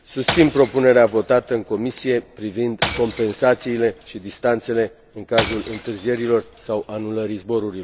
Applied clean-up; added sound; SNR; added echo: none; Shatter / Crushing; 12 dB; none.